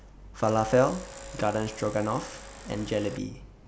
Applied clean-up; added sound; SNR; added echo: none; Domestic sounds, home sounds; 16 dB; none.